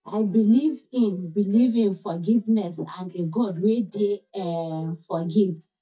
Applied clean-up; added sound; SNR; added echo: neural mask model DeepFilterNet 3.